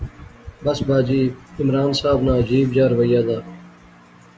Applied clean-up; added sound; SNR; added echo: none; none; none; none.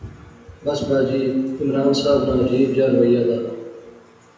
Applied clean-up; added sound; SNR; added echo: none; Electric guitar / Strum; 14 dB; reverberation time 1.0 s.